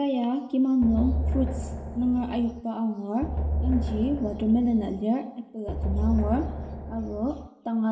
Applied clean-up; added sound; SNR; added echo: none; Drum; 3 dB; reverberation time 1.1 s.